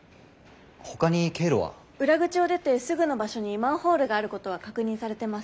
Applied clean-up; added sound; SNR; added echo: none; none; none; none.